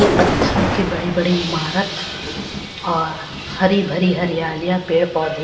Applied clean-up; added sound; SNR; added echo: none; Thunder; 5 dB; reverberation time 2.1 s.